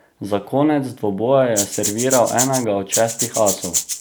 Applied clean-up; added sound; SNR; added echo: none; Rattle (instrument); 4 dB; none.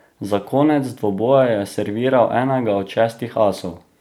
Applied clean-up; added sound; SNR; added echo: none; none; none; none.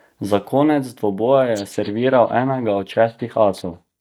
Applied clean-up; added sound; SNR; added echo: neural mask model DeepFilterNet 3.